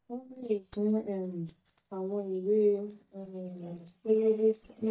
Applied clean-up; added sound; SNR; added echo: neural mask model DeepFilterNet 3.